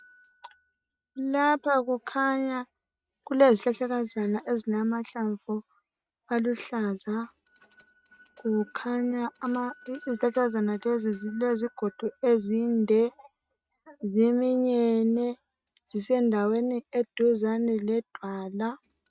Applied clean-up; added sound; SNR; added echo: neural mask model RNNoise.